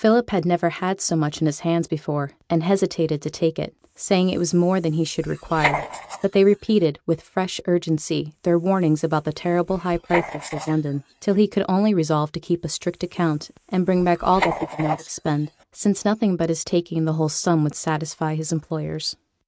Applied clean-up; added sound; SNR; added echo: neural mask model RNNoise.